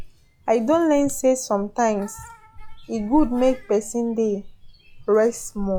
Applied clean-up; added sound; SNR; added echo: classical method log-MMSE.